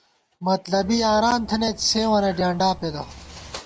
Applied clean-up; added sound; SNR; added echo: none; Bird; 19 dB; none.